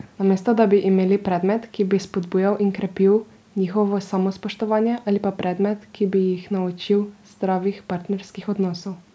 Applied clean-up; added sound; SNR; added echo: none; none; none; none.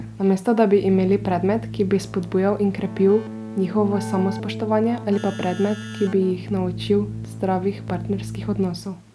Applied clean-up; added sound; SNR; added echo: none; Keyboard (musical); 10 dB; none.